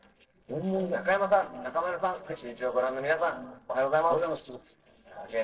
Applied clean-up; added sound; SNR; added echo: neural separator model SepFormer DNS4.